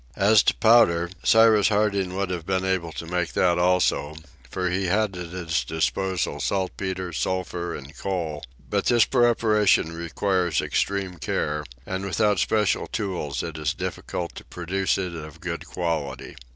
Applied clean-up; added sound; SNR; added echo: none; none; none; none.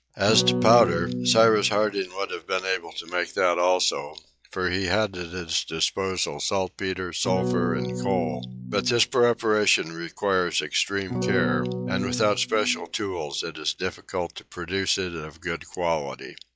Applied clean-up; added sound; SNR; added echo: classical method log-MMSE.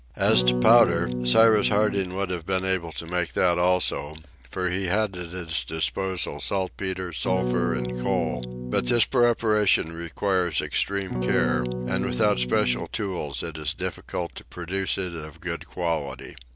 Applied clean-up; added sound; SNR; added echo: none; Electric guitar / Strum; 3 dB; none.